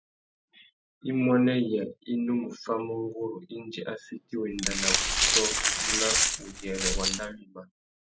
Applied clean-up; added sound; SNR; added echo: none; Glass; -4 dB; none.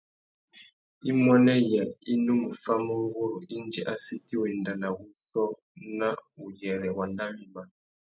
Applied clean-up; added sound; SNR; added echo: none; none; none; none.